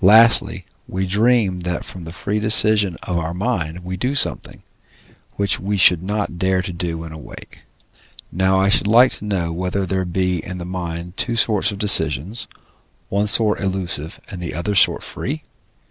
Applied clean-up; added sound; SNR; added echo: none; none; none; none.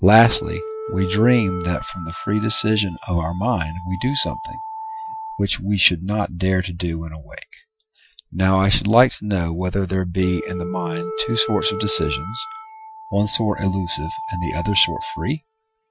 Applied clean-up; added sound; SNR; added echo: classical method Wiener filter.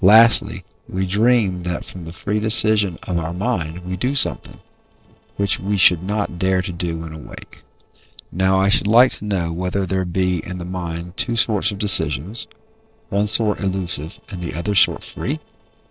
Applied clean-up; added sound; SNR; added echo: neural separator model SepFormer DNS4.